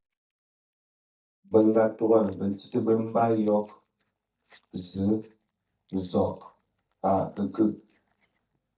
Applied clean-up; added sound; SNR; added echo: neural mask model DeepFilterNet 3.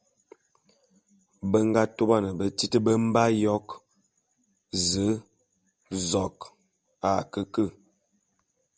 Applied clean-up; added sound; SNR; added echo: none; none; none; none.